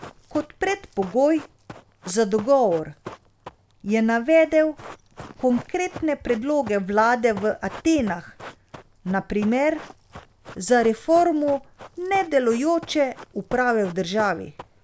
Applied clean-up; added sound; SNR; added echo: none; Run; 19 dB; none.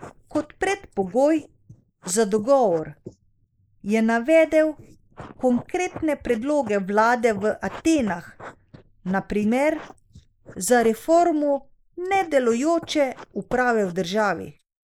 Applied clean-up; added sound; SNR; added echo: neural mask model Resemble Enhance denoiser.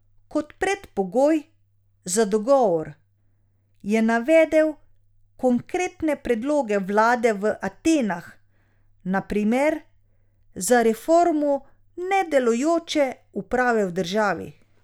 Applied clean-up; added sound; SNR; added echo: none; none; none; none.